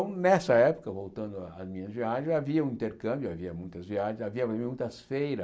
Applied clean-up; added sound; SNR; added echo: none; none; none; none.